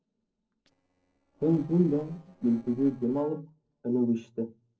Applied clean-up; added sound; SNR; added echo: neural separator model SepFormer DNS4.